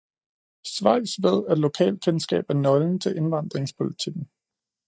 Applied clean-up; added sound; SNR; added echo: neural mask model DeepFilterNet 3.